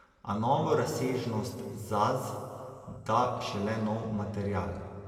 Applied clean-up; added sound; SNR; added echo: none; none; none; reverberation time 2.1 s.